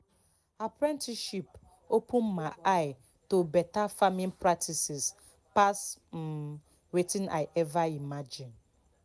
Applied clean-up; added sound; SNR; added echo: none; none; none; none.